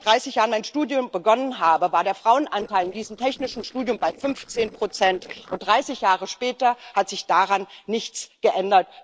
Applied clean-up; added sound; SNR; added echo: neural separator model SepFormer DNS4.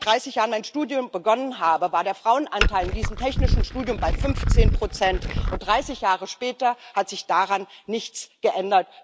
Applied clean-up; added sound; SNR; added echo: none; Glass; -2 dB; none.